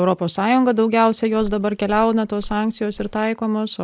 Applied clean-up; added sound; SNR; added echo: neural mask model Resemble Enhance denoiser.